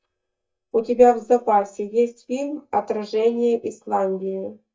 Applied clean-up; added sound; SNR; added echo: neural mask model DeepFilterNet 3.